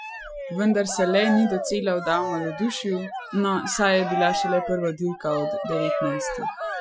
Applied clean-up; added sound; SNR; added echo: classical method Wiener filter.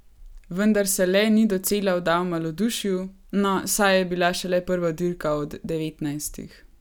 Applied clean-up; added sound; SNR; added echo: none; none; none; none.